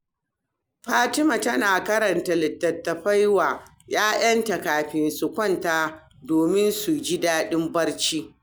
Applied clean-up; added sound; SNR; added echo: none; none; none; none.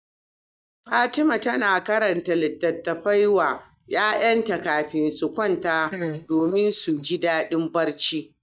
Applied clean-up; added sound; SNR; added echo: neural mask model DeepFilterNet 3.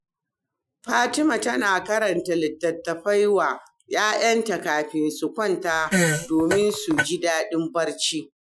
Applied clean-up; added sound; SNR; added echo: classical method Wiener filter.